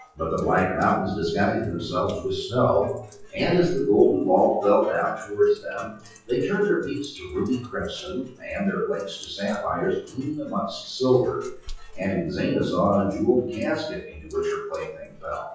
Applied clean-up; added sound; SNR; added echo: classical method WPE with log-MMSE.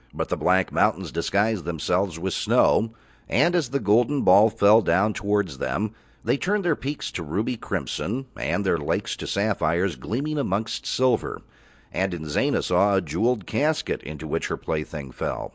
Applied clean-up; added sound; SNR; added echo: none; none; none; none.